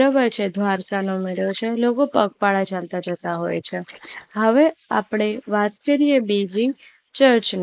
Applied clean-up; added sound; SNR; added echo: neural mask model Resemble Enhance denoiser.